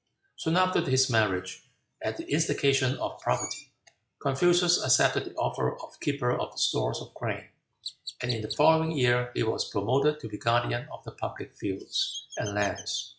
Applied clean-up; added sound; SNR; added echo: classical method log-MMSE.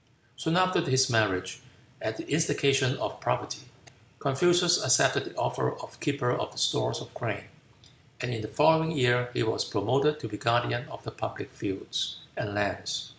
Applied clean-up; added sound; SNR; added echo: none; none; none; none.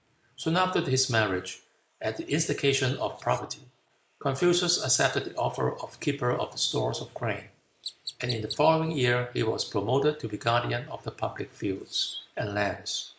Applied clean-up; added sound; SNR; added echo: neural mask model Resemble Enhance denoiser.